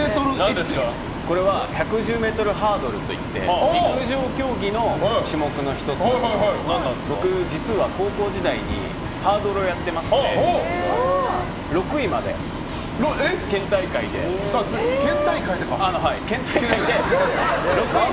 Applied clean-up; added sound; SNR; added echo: none; Bus; 7 dB; none.